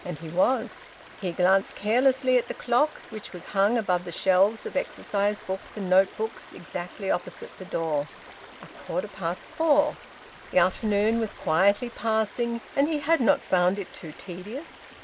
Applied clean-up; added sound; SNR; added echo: none; Stream; 19 dB; none.